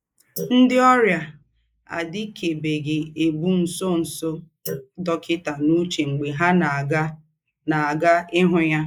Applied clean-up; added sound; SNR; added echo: neural mask model Resemble Enhance denoiser.